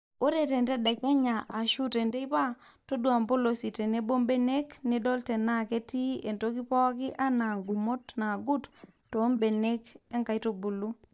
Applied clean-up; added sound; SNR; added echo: neural mask model DeepFilterNet 3.